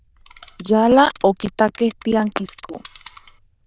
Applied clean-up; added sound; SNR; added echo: neural diffusion model UNIVERSE++.